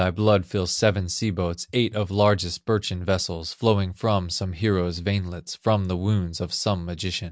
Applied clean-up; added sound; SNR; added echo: none; none; none; none.